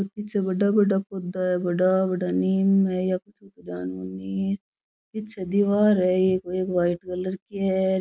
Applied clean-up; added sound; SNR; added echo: none; none; none; none.